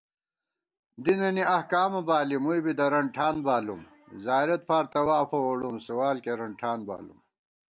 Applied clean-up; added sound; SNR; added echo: none; none; none; none.